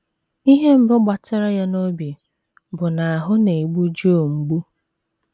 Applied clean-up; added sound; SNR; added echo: none; none; none; none.